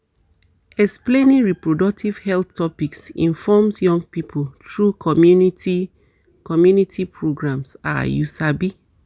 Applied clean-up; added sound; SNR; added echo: none; none; none; none.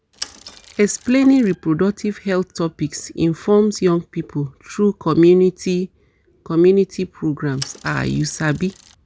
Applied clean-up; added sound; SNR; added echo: none; Mechanisms / Bicycle; 19 dB; none.